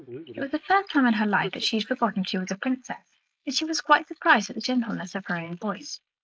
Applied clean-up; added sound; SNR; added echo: neural mask model Resemble Enhance denoiser.